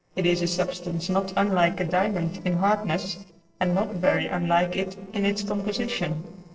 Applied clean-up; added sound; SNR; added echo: neural separator model SepFormer DNS4.